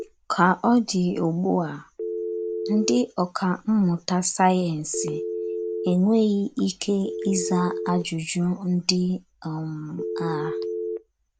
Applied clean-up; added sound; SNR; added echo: none; Telephone; 9 dB; none.